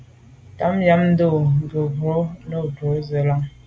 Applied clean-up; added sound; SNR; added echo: none; none; none; none.